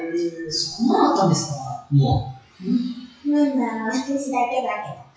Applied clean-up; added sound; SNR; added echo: classical method WPE with log-MMSE.